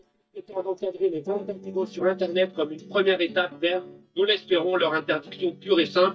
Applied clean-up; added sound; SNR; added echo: neural mask model DeepFilterNet 3.